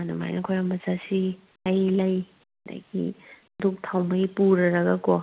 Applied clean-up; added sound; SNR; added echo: none; none; none; none.